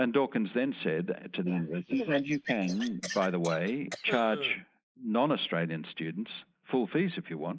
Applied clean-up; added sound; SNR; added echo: neural mask model Resemble Enhance denoiser.